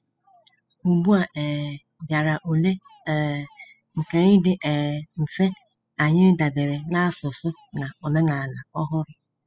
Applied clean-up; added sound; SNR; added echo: classical method spectral subtraction.